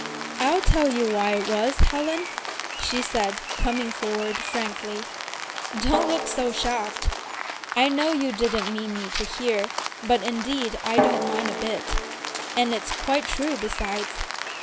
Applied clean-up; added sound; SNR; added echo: none; Rain + Drum; 4 dB; none.